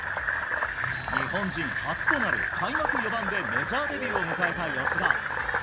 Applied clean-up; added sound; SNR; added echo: none; Fill (with liquid); -5 dB; none.